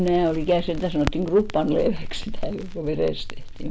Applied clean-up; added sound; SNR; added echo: none; Crackle; 5 dB; none.